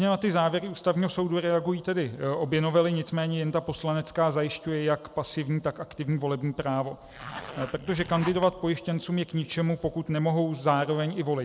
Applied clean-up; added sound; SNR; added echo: none; Zipper (clothing); 13 dB; none.